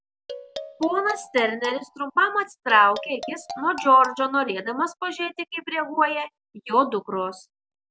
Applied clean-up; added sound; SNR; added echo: none; Marimba, xylophone; 13 dB; none.